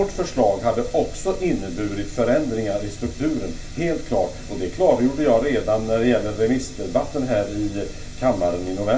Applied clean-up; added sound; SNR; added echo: none; none; none; reverberation time 0.2 s.